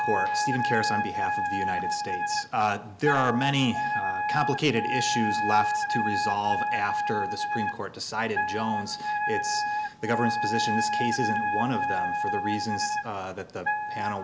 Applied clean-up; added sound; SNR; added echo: none; Wind instrument, woodwind instrument; -1 dB; none.